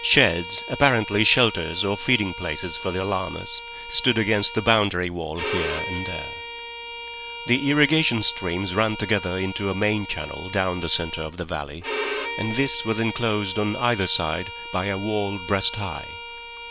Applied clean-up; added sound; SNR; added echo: none; Bowed string instrument; 10 dB; none.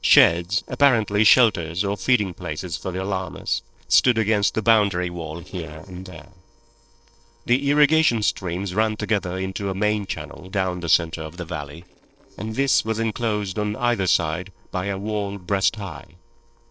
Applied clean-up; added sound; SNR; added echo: neural separator model SepFormer DNS4.